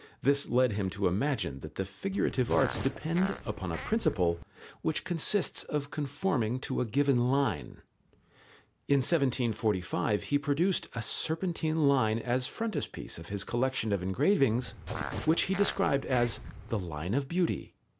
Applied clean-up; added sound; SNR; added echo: none; Fart; 10 dB; none.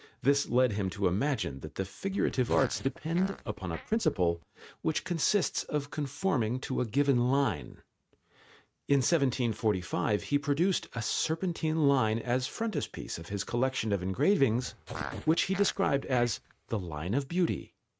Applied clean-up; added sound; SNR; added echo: neural mask model RNNoise.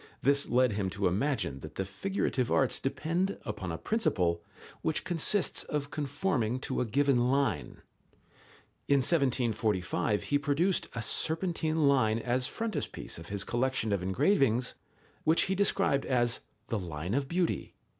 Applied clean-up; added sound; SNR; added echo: none; none; none; none.